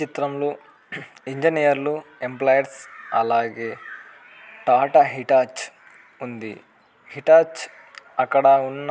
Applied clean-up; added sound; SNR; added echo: none; none; none; none.